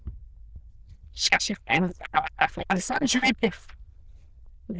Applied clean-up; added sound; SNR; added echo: neural diffusion model UNIVERSE++.